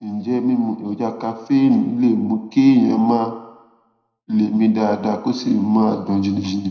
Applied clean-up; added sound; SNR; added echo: none; none; none; reverberation time 0.7 s.